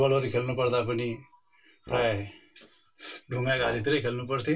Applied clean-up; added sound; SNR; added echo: none; Brass instrument; 11 dB; reverberation time 0.2 s.